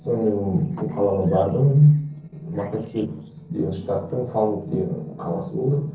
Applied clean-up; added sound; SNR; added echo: neural separator model SepFormer DNS4.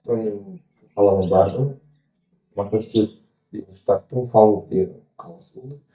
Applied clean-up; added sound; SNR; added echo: neural mask model DeepFilterNet 3.